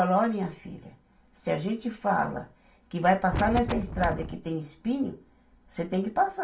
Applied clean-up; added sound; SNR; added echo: none; Wind; 3 dB; reverberation time 0.3 s.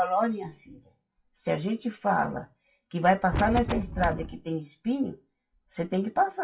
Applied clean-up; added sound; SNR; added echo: classical method WPE with log-MMSE.